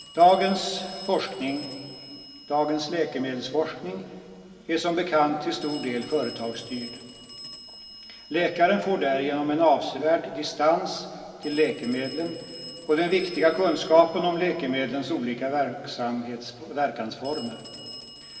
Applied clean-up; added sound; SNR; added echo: none; Telephone; 19 dB; reverberation time 2.3 s.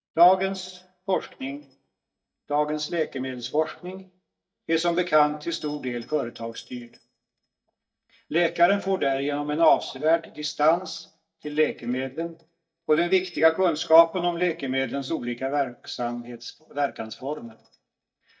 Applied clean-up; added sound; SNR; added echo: neural mask model DeepFilterNet 3.